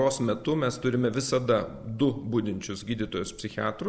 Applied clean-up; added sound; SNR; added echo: none; none; none; none.